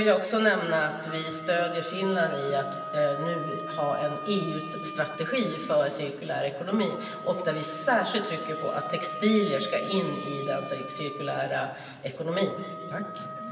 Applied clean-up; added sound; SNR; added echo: none; Wind instrument, woodwind instrument; 10 dB; reverberation time 2.6 s.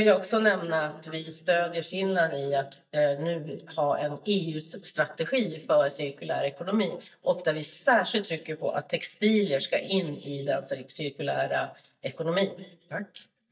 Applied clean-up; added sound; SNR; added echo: neural mask model DeepFilterNet 3.